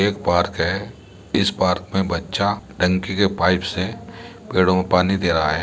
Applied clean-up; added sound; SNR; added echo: none; none; none; none.